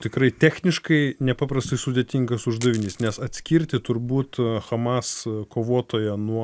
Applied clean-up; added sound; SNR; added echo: none; Coin (dropping); 20 dB; none.